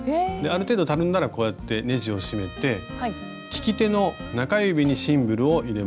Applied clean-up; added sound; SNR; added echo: none; Trumpet; 19 dB; none.